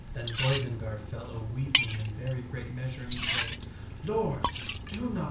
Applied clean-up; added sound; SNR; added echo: none; Liquid; -1 dB; reverberation time 0.3 s.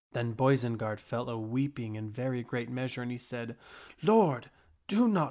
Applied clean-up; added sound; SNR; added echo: none; none; none; none.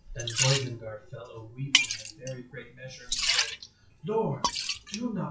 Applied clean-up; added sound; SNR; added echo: classical method WPE with log-MMSE.